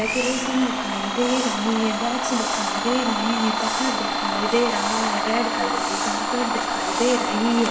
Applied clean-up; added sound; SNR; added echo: none; Domestic sounds, home sounds; 0 dB; reverberation time 2.3 s.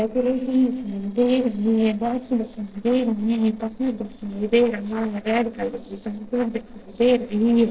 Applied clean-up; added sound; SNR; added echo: neural separator model SepFormer DNS4.